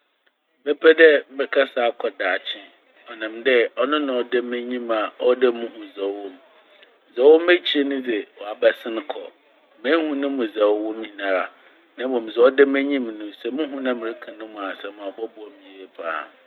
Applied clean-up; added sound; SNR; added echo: none; none; none; none.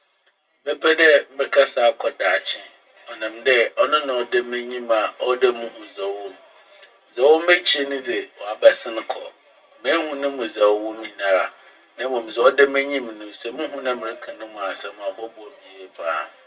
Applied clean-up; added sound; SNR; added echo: none; none; none; reverberation time 0.1 s.